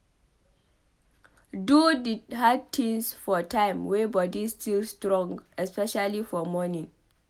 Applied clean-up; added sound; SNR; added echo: none; none; none; none.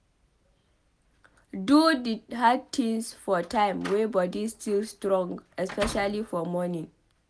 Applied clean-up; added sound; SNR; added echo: none; Slam; 15 dB; none.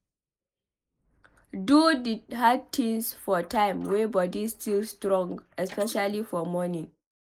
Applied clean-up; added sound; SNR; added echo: neural mask model Resemble Enhance denoiser.